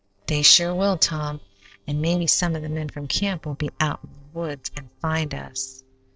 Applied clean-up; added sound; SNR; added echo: neural separator model SepFormer DNS4.